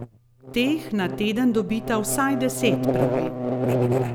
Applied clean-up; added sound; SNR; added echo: none; Buzz; 1 dB; none.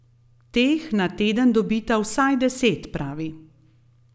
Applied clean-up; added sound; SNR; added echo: none; none; none; none.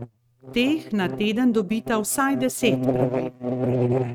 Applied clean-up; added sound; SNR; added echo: neural mask model RNNoise.